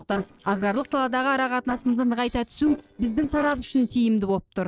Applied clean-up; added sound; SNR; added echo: neural separator model SepFormer DNS4.